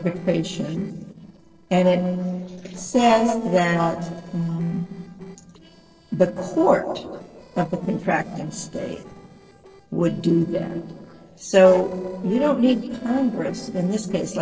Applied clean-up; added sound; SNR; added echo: neural separator model SepFormer DNS4.